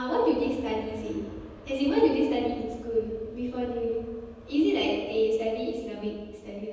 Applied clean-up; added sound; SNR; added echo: none; Aircraft; 19 dB; reverberation time 1.1 s.